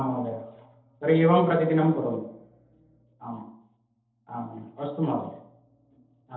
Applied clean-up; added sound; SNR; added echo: none; none; none; reverberation time 0.8 s.